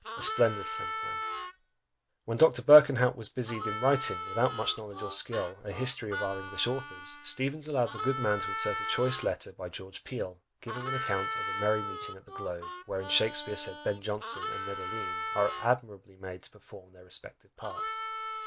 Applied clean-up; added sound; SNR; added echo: none; Harmonica; 7 dB; none.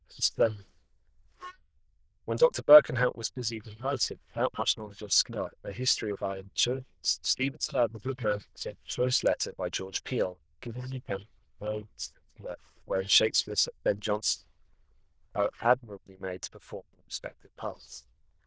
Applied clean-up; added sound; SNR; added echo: neural diffusion model UNIVERSE++.